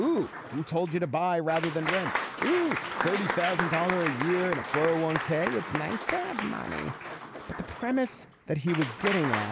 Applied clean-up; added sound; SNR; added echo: none; Applause / Crowd; 4 dB; none.